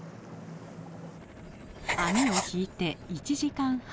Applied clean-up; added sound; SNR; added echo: none; Writing; 5 dB; none.